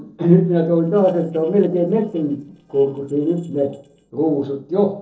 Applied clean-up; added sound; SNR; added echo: neural separator model SepFormer DNS4.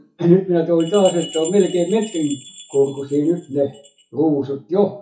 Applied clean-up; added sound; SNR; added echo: classical method WPE with log-MMSE.